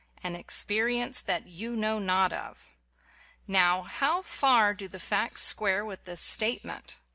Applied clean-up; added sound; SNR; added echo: none; none; none; none.